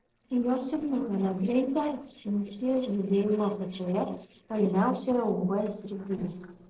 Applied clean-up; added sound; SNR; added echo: neural separator model SepFormer DNS4.